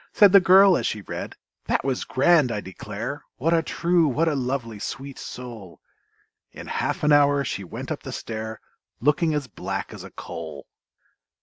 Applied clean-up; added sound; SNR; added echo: none; none; none; none.